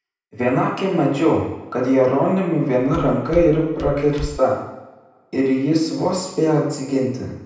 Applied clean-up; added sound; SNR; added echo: none; Walk, footsteps; 12 dB; reverberation time 0.9 s.